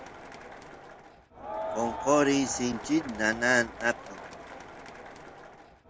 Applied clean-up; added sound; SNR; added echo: none; Crowd; 10 dB; none.